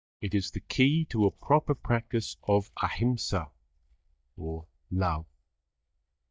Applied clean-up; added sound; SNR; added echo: neural mask model DeepFilterNet 3.